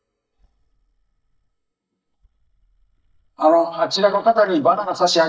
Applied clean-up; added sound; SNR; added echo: neural mask model DeepFilterNet 3.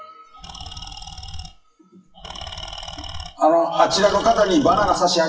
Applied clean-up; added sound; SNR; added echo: classical method WPE with log-MMSE.